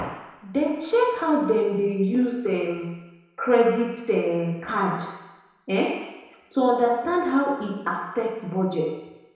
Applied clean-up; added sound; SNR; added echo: none; none; none; reverberation time 1.0 s.